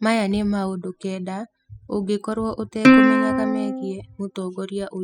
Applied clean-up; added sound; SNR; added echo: classical method spectral subtraction.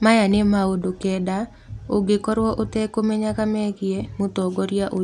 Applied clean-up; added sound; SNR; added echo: none; none; none; none.